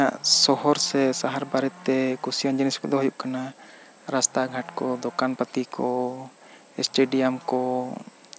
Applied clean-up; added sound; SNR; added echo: none; none; none; none.